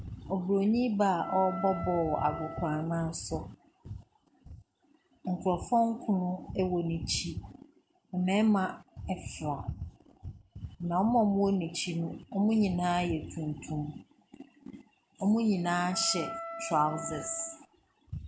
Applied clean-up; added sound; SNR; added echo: none; Wind instrument, woodwind instrument; 10 dB; none.